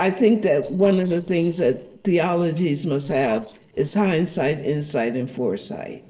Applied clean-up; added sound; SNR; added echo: neural separator model SepFormer DNS4.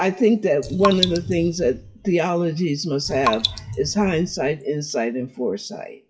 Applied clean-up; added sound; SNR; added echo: classical method WPE with log-MMSE.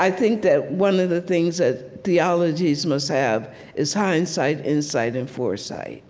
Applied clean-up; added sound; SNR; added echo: none; none; none; none.